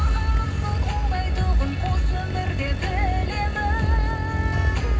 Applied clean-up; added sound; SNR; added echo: none; Motorcycle; 14 dB; reverberation time 0.4 s.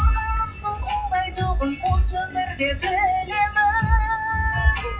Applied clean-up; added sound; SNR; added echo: classical method WPE with log-MMSE.